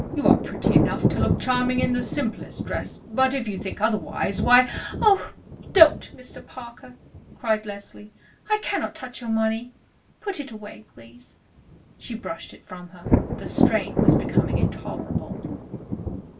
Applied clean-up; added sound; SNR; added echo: none; Thunder; 0 dB; reverberation time 0.2 s.